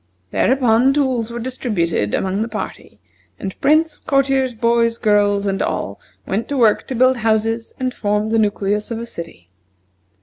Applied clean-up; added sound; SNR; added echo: none; none; none; none.